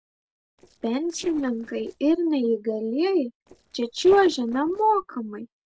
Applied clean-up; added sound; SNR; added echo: neural separator model SepFormer DNS4.